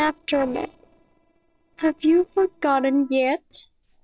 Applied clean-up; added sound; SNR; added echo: neural separator model SepFormer DNS4.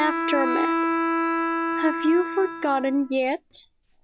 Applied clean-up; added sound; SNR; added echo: none; Bowed string instrument; 1 dB; none.